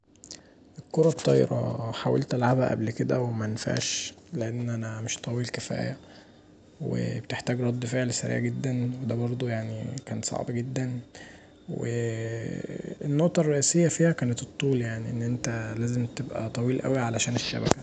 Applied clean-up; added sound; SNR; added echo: none; none; none; none.